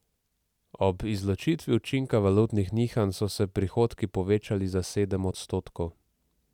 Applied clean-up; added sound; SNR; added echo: none; none; none; none.